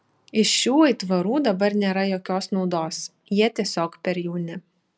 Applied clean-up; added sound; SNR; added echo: none; none; none; none.